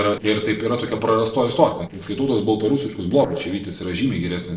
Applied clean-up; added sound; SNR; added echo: neural separator model SepFormer DNS4.